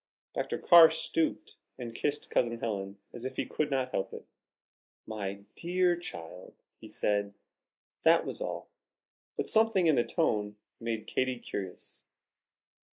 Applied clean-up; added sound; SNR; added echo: neural mask model Resemble Enhance denoiser.